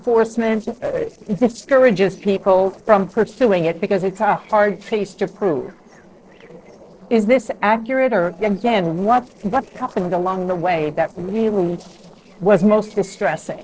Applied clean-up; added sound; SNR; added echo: neural separator model SepFormer DNS4.